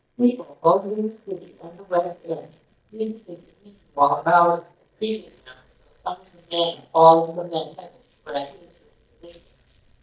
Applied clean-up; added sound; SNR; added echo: neural mask model DeepFilterNet 3.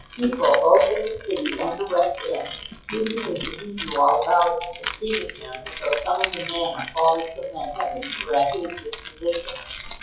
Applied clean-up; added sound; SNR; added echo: classical method WPE with log-MMSE.